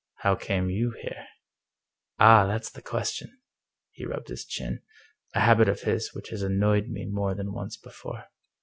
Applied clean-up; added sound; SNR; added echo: none; none; none; none.